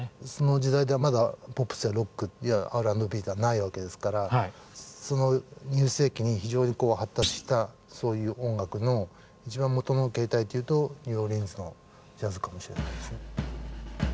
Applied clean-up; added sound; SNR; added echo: none; Thump, thud; 9 dB; none.